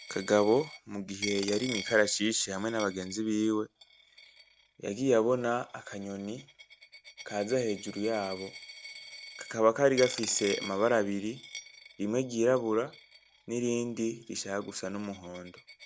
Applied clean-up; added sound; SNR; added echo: none; Coin (dropping); 15 dB; none.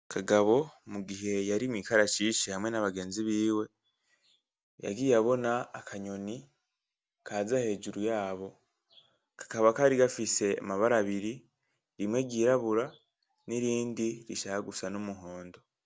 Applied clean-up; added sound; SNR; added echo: none; none; none; none.